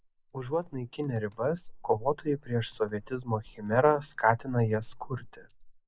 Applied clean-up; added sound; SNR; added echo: neural mask model Resemble Enhance denoiser.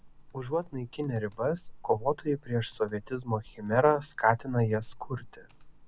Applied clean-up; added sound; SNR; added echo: none; Computer keyboard; 18 dB; none.